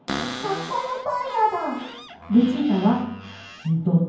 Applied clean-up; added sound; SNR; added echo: none; Cupboard open or close; 12 dB; reverberation time 0.9 s.